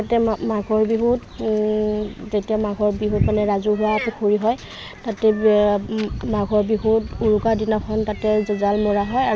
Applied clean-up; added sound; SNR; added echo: none; none; none; none.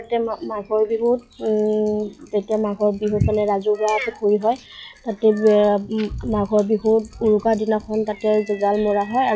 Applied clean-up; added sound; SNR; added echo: classical method log-MMSE.